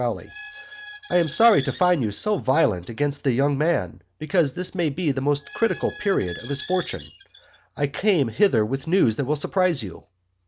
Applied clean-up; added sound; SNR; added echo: none; Squeak; 16 dB; none.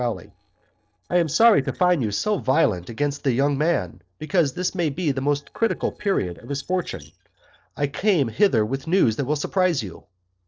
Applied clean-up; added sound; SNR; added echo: neural separator model SepFormer DNS4.